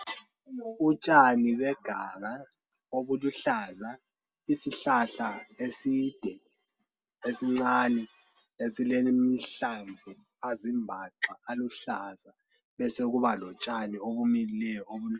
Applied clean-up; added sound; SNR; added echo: none; none; none; none.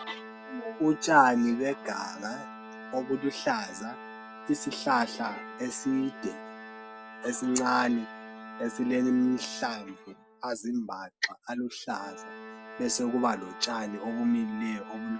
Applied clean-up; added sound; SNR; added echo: none; Organ; 14 dB; none.